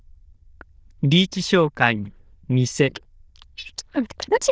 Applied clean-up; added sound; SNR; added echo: neural diffusion model UNIVERSE++.